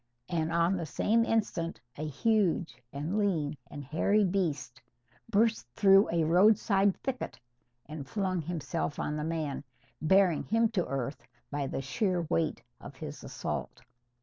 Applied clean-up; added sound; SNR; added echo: none; none; none; none.